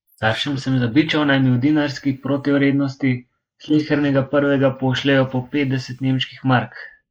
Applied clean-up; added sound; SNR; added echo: neural mask model Resemble Enhance denoiser.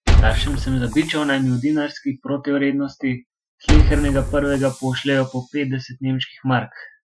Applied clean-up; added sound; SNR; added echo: classical method Wiener filter.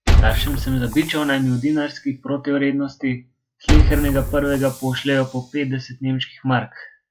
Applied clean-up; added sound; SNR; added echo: classical method log-MMSE.